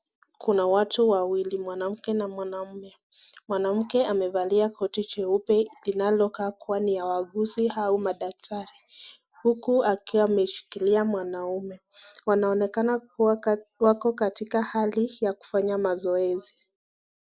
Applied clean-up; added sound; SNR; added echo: neural mask model Resemble Enhance denoiser.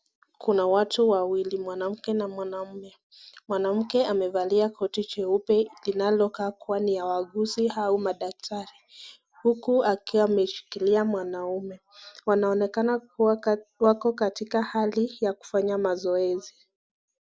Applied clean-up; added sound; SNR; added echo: none; none; none; none.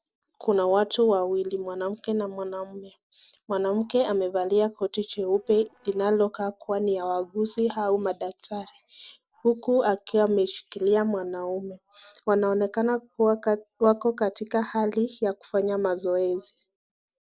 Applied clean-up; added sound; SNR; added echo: neural separator model SepFormer DNS4.